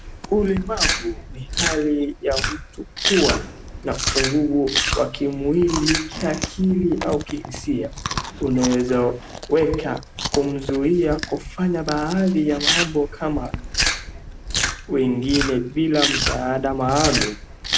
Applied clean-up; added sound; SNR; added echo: none; Chewing, mastication; 4 dB; none.